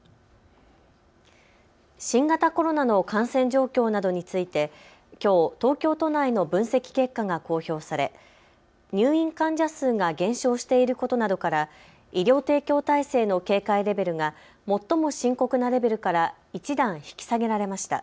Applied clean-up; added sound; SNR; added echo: none; none; none; none.